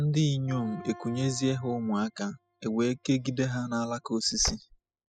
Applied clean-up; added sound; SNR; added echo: classical method spectral subtraction.